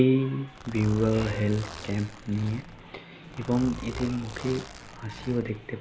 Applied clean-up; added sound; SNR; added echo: none; Zipper (clothing); 14 dB; none.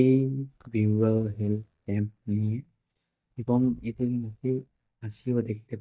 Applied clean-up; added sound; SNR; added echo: neural mask model DeepFilterNet 3.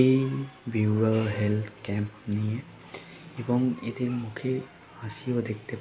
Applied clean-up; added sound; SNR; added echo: none; none; none; none.